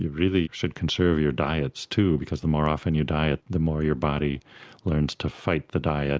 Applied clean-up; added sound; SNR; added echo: none; none; none; none.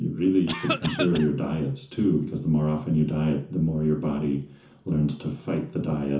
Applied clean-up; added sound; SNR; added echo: none; Cough; 6 dB; reverberation time 0.9 s.